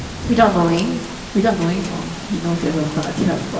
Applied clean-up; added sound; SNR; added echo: none; Rain; 11 dB; reverberation time 1.1 s.